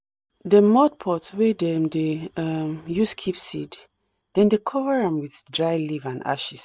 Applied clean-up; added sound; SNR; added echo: none; none; none; none.